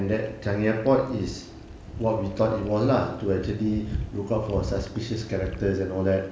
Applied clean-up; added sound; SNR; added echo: none; none; none; none.